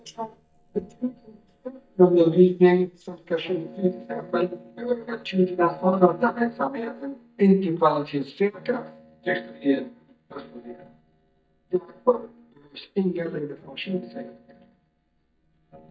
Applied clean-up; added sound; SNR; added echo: neural mask model DeepFilterNet 3.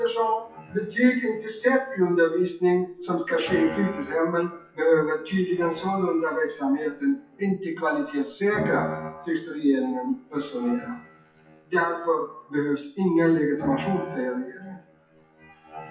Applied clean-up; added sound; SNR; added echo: classical method WPE with log-MMSE.